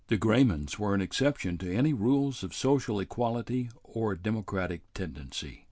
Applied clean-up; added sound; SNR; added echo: none; none; none; none.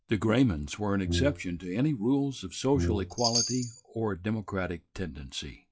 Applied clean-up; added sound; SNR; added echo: classical method log-MMSE.